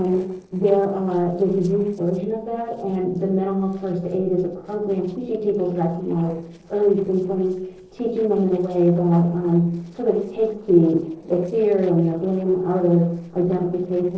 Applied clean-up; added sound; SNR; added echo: neural separator model SepFormer DNS4.